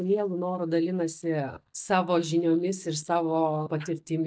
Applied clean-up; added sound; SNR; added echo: neural mask model DeepFilterNet 3.